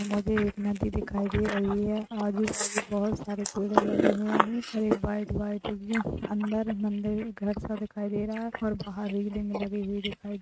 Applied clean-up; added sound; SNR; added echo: neural mask model RNNoise.